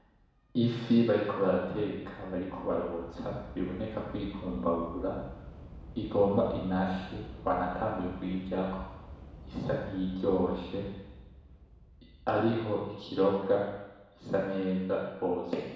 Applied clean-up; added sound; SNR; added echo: none; Subway, metro, underground / Train; 17 dB; reverberation time 1.1 s.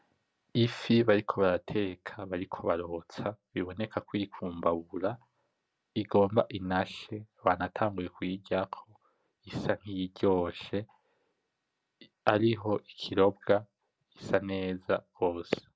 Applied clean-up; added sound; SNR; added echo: none; none; none; none.